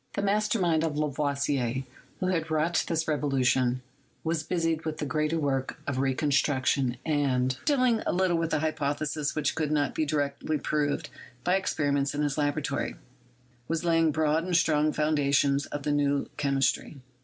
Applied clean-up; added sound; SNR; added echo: none; none; none; none.